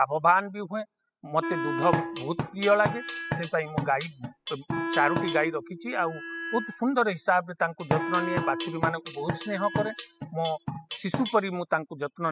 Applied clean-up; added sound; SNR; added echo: classical method spectral subtraction.